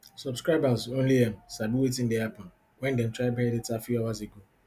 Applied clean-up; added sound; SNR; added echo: none; none; none; none.